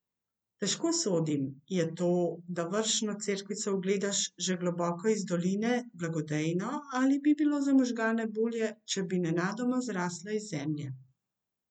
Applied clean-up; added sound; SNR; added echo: none; none; none; none.